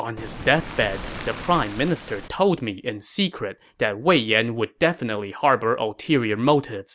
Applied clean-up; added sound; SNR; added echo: none; Waves, surf; 11 dB; none.